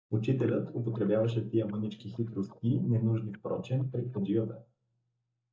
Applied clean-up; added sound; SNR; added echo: neural mask model DeepFilterNet 3.